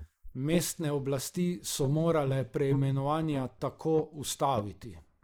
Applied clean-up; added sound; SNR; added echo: neural mask model Resemble Enhance denoiser.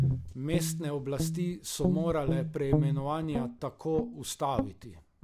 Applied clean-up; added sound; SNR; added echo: none; Guitar; -1 dB; none.